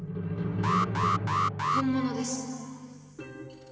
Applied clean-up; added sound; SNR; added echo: none; Alarm; -2 dB; reverberation time 2.8 s.